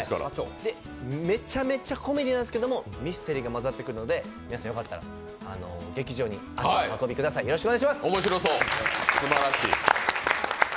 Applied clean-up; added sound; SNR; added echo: none; none; none; none.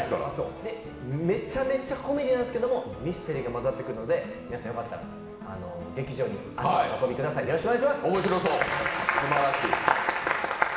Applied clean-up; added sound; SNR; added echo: none; none; none; reverberation time 2.0 s.